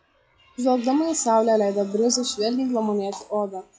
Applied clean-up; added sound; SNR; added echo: classical method log-MMSE.